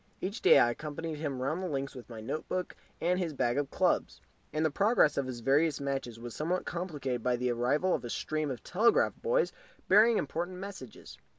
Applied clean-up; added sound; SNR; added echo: none; none; none; none.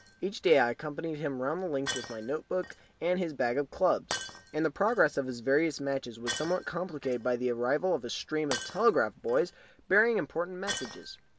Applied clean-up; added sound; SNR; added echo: none; Shatter; 14 dB; none.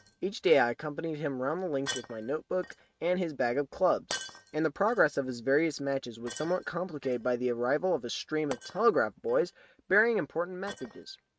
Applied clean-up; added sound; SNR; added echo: neural mask model RNNoise.